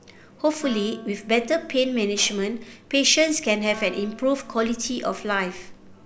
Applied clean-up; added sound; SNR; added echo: none; Wind instrument, woodwind instrument + Thunder / Wind / Bird vocalization, bird call, bird song; 19 dB; none.